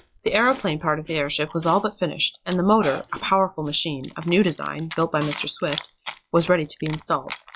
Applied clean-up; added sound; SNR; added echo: classical method log-MMSE.